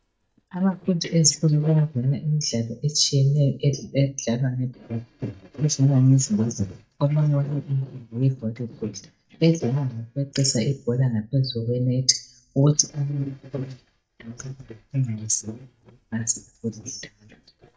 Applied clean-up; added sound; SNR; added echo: neural mask model DeepFilterNet 3.